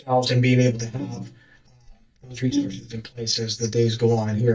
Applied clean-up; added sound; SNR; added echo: neural mask model DeepFilterNet 3.